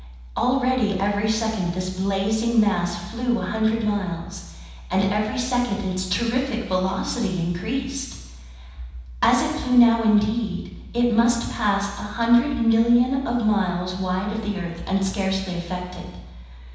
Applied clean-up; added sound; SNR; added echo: none; none; none; reverberation time 1.1 s.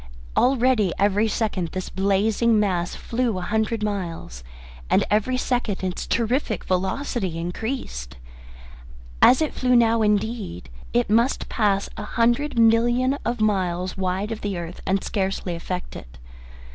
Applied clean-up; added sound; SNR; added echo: none; none; none; none.